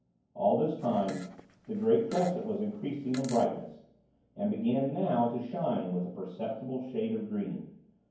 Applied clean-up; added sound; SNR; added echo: none; Fart; 17 dB; reverberation time 0.9 s.